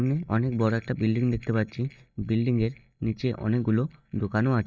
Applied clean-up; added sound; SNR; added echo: neural mask model DeepFilterNet 3.